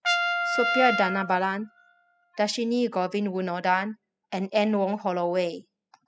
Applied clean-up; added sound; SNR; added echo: classical method spectral subtraction.